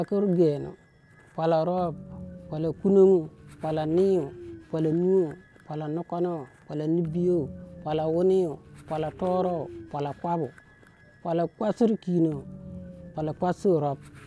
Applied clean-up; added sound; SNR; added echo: none; Train; 18 dB; none.